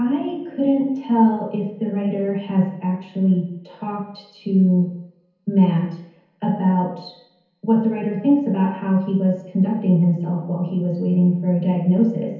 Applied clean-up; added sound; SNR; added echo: none; none; none; reverberation time 0.9 s.